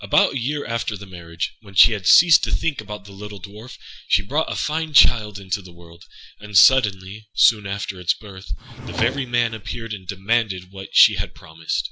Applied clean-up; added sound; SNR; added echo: none; Drawer open or close; 11 dB; none.